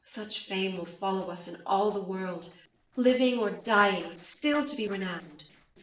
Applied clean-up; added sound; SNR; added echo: neural separator model SepFormer DNS4.